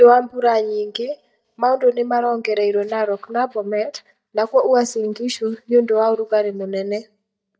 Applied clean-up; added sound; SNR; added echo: neural mask model DeepFilterNet 3.